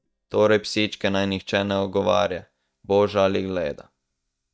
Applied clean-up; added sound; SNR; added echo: neural mask model DeepFilterNet 3.